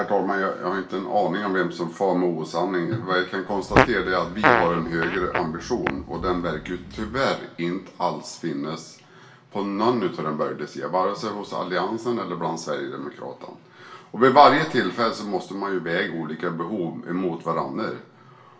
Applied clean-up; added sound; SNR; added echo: none; Fart; 1 dB; reverberation time 0.3 s.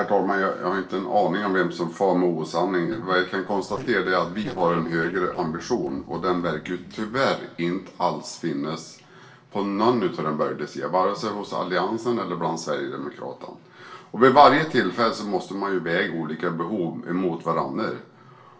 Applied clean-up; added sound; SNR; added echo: neural separator model SepFormer DNS4.